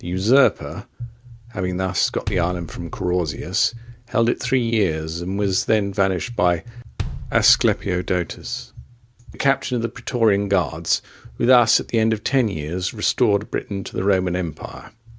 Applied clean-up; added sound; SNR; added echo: none; Bass drum; 11 dB; none.